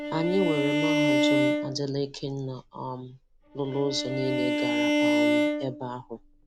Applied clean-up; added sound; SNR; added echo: none; Bowed string instrument; -4 dB; none.